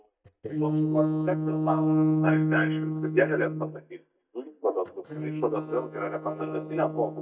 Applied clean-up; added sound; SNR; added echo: neural mask model DeepFilterNet 3.